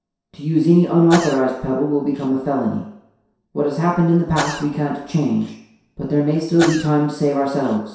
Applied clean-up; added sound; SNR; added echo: none; Sneeze / Cough; 13 dB; reverberation time 0.7 s.